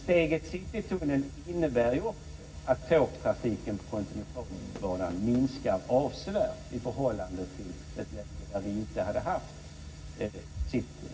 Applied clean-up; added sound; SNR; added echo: none; Fireworks; 20 dB; reverberation time 0.4 s.